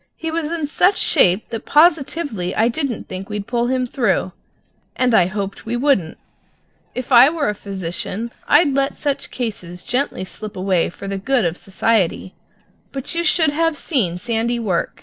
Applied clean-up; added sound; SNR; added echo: neural separator model SepFormer DNS4.